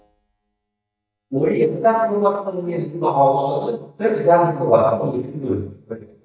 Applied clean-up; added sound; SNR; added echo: neural mask model DeepFilterNet 3.